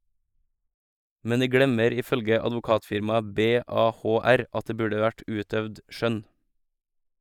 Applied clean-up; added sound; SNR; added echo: neural mask model Resemble Enhance denoiser.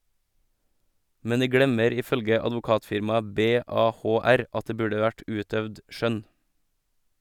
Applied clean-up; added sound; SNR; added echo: none; none; none; none.